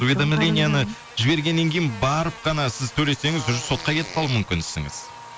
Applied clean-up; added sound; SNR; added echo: none; Fart + Buzz; 16 dB; none.